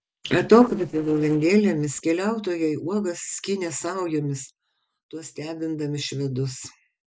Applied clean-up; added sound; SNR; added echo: neural separator model SepFormer DNS4.